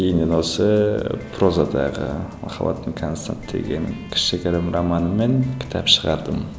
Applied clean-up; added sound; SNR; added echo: none; none; none; none.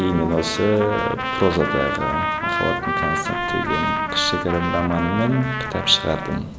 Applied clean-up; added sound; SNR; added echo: none; Trumpet; 3 dB; none.